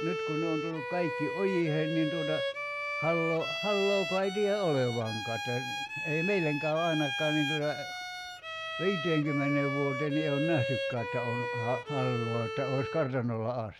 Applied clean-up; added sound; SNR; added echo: none; Bowed string instrument; 4 dB; none.